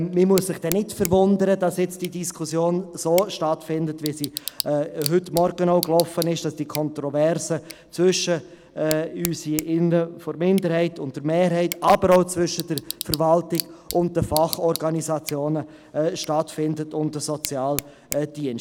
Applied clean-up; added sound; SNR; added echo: none; Tick / Bicycle; 15 dB; none.